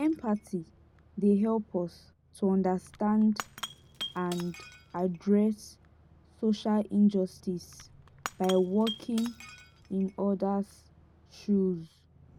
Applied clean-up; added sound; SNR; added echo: none; Shatter / Crushing; 17 dB; none.